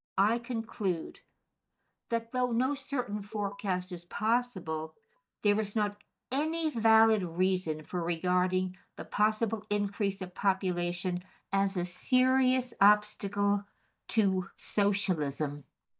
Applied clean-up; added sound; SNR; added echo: neural mask model DeepFilterNet 3.